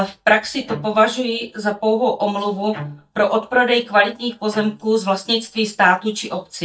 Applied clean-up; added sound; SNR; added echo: neural mask model DeepFilterNet 3.